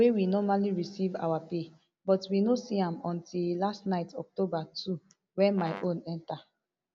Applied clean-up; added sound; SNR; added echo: none; Brass instrument; 16 dB; none.